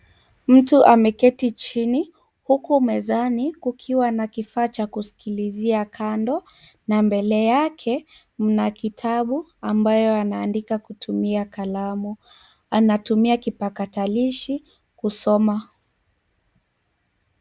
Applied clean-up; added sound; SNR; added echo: none; none; none; none.